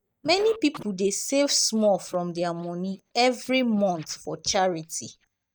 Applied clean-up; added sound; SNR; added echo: neural mask model DeepFilterNet 3.